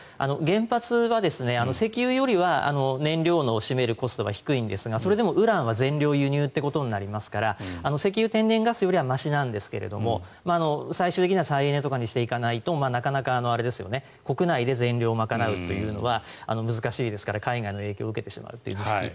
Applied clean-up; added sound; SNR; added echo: none; none; none; none.